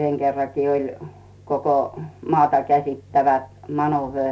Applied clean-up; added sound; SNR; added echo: none; none; none; none.